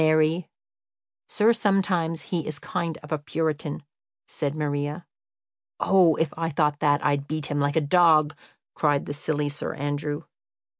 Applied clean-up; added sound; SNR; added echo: none; none; none; none.